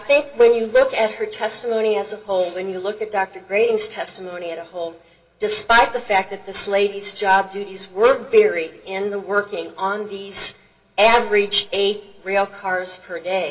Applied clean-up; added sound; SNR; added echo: none; none; none; reverberation time 1.2 s.